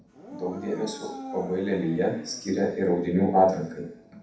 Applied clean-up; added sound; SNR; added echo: none; Dog; 16 dB; reverberation time 0.7 s.